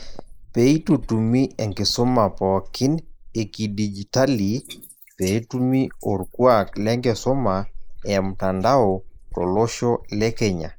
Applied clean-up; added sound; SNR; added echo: neural mask model Resemble Enhance denoiser.